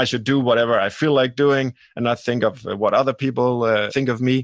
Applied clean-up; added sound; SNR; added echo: none; none; none; none.